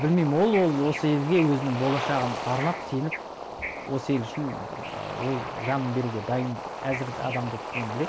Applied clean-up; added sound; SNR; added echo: none; Bird / Ocean; 7 dB; none.